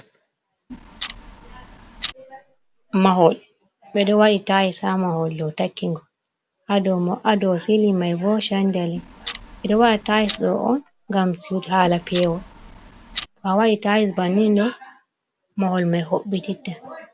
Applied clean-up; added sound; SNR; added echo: none; Clock; 12 dB; none.